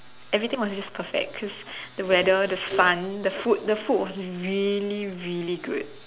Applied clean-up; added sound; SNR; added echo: none; none; none; none.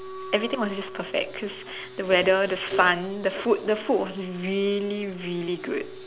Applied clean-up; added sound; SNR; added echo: none; Wind instrument, woodwind instrument; 17 dB; none.